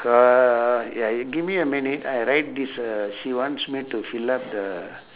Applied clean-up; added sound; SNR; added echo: none; none; none; none.